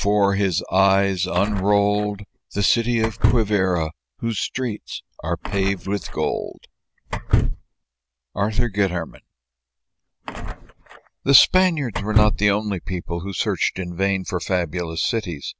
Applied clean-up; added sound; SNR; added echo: none; Door / Car; 3 dB; none.